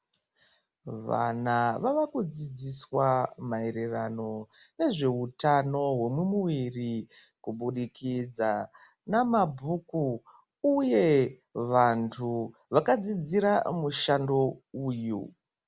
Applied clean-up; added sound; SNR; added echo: none; none; none; none.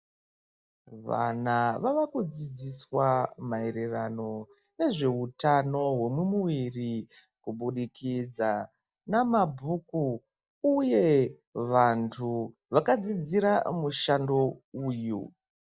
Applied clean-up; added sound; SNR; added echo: neural mask model DeepFilterNet 3.